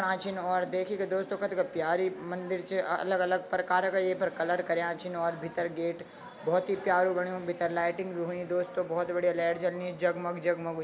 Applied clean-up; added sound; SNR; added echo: none; none; none; none.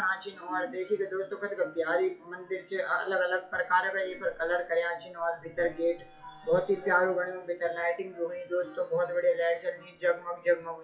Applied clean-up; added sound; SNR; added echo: classical method WPE with log-MMSE.